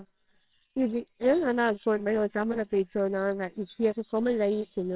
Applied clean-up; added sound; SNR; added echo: neural separator model SepFormer WHAMR!.